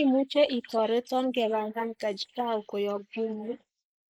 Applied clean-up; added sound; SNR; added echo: neural mask model Resemble Enhance denoiser.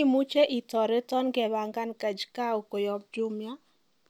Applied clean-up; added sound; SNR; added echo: none; none; none; none.